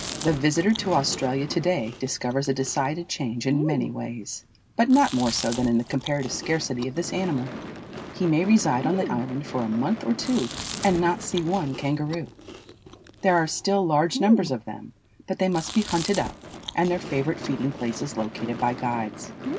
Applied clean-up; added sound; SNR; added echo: none; Gunshot, gunfire / Fireworks + Chewing, mastication; 11 dB; none.